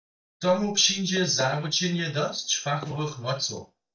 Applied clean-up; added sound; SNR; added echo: neural mask model DeepFilterNet 3.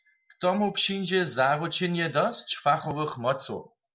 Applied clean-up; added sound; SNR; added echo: none; none; none; none.